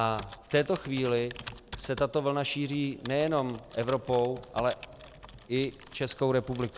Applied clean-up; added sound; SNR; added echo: none; Computer keyboard; 17 dB; none.